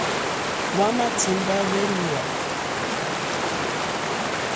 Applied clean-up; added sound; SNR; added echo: none; Water; -3 dB; none.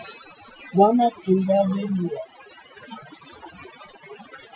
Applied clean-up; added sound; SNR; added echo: classical method Wiener filter.